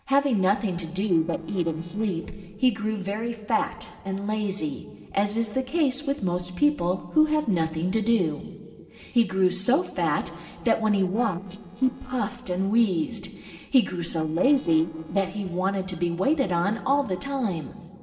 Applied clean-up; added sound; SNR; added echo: neural separator model SepFormer DNS4.